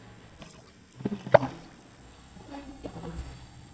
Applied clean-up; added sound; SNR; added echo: neural mask model DeepFilterNet 3.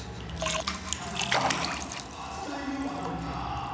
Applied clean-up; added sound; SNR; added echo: none; Splash, splatter; -1 dB; reverberation time 2.1 s.